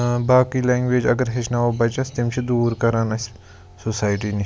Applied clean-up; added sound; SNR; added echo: none; none; none; none.